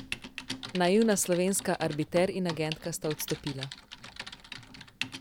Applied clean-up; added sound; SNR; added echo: none; Typing; 12 dB; none.